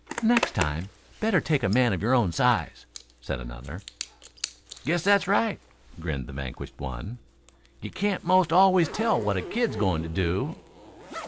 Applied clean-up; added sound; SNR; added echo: none; Zipper (clothing); 13 dB; none.